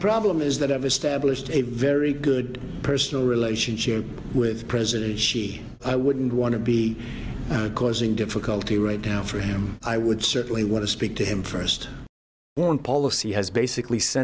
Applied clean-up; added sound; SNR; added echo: none; none; none; none.